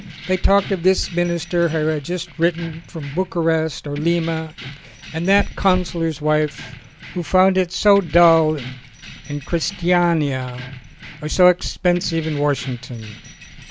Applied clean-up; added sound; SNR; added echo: none; Keys jangling; 18 dB; none.